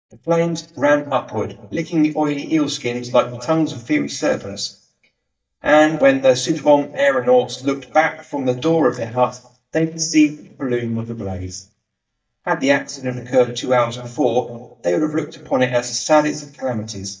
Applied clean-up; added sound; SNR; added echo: neural mask model DeepFilterNet 3.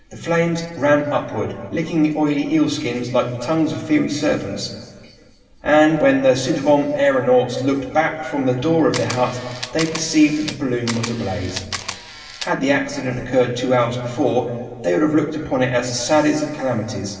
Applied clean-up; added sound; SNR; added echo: none; Camera; 12 dB; reverberation time 2.0 s.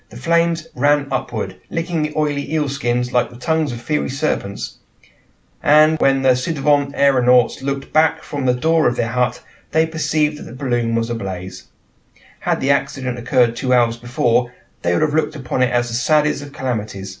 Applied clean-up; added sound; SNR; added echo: none; none; none; none.